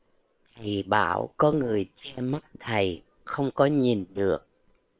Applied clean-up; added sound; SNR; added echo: neural separator model SepFormer WHAM!.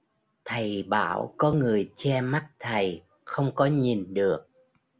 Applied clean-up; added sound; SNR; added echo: none; none; none; none.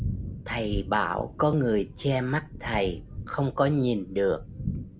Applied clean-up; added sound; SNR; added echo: none; Thunder; 9 dB; none.